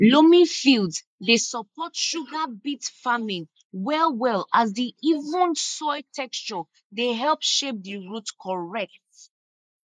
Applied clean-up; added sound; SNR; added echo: neural mask model Resemble Enhance denoiser.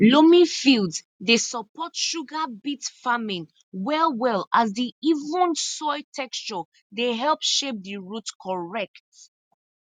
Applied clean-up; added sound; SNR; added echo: none; none; none; none.